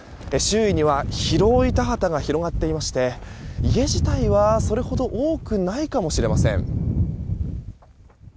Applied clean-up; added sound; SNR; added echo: none; none; none; none.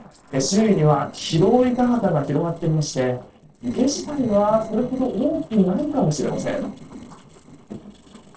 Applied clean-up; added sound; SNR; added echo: neural separator model SepFormer DNS4.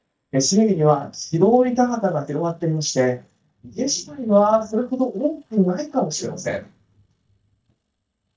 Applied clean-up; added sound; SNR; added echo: neural mask model DeepFilterNet 3.